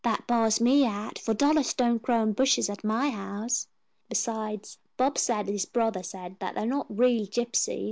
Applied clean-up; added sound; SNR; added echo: none; none; none; none.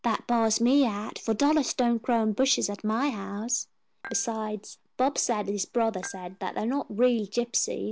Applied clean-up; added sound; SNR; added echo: none; Dishes, pots, and pans / Chink, clink; 18 dB; none.